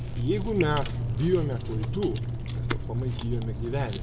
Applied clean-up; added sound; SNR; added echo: none; Chewing, mastication; 0 dB; reverberation time 1.3 s.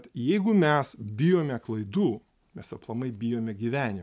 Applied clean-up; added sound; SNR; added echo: none; none; none; none.